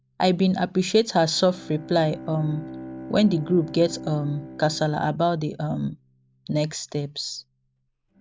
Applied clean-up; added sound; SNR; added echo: none; Bowed string instrument; 16 dB; none.